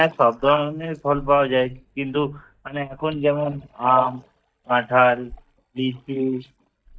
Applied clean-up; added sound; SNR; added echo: neural mask model DeepFilterNet 3.